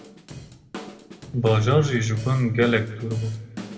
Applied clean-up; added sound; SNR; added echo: none; Drum / Drum kit; 15 dB; reverberation time 1.7 s.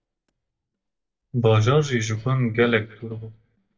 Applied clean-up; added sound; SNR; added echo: neural mask model DeepFilterNet 3.